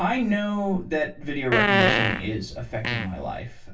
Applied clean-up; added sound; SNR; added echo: none; Fart; -2 dB; reverberation time 0.2 s.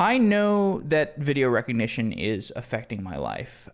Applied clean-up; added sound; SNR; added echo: none; none; none; none.